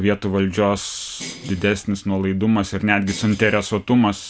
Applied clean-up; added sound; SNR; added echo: none; Bell; 18 dB; none.